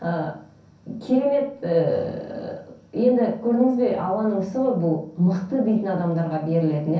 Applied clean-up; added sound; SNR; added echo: none; none; none; reverberation time 0.6 s.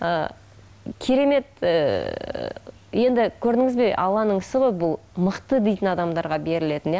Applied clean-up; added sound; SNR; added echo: none; none; none; none.